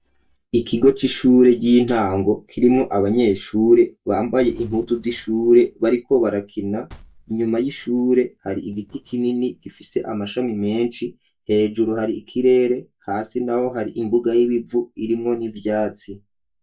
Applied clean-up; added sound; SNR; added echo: neural mask model DeepFilterNet 3.